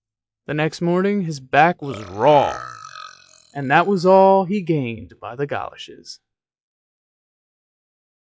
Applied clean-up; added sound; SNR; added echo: classical method log-MMSE.